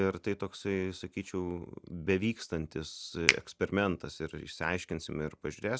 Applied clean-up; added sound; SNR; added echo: none; Finger snapping; 3 dB; none.